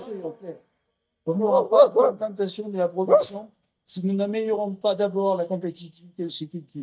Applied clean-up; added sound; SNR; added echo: neural mask model DeepFilterNet 3.